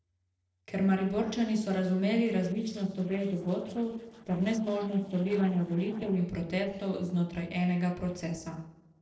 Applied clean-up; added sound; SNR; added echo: neural separator model SepFormer DNS4.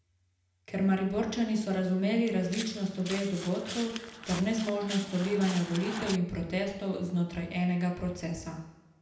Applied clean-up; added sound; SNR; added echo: none; Walk, footsteps; 11 dB; reverberation time 0.8 s.